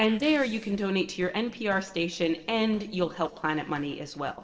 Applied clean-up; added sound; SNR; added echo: neural separator model SepFormer DNS4.